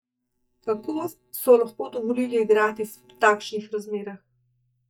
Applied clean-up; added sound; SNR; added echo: neural mask model DeepFilterNet 3.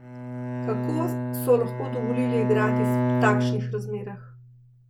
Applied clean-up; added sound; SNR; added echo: none; Bowed string instrument; -2 dB; none.